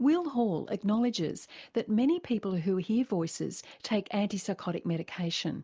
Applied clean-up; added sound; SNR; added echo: none; none; none; none.